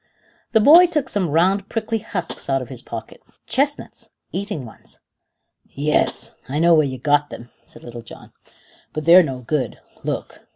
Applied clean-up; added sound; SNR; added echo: none; Tap; 19 dB; none.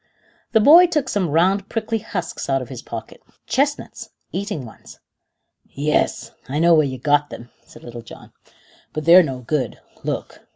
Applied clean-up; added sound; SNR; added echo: none; none; none; none.